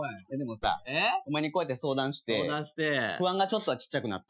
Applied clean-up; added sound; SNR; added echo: classical method Wiener filter.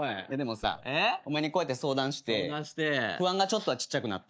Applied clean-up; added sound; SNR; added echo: neural mask model DeepFilterNet 3.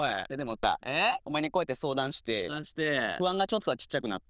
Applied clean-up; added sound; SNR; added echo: neural diffusion model UNIVERSE++.